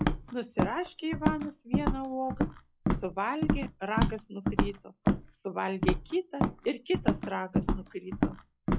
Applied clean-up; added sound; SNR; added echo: classical method log-MMSE.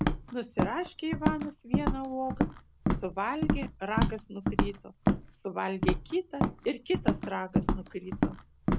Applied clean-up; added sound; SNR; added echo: none; Walk, footsteps; -4 dB; none.